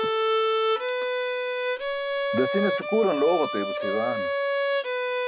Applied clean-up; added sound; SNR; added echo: none; Bowed string instrument; -3 dB; none.